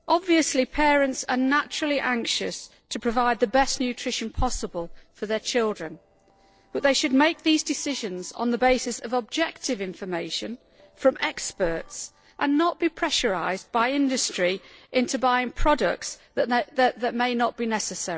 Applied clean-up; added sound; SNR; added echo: neural separator model SepFormer DNS4.